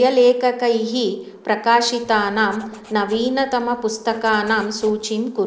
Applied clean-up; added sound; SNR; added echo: neural separator model SepFormer DNS4.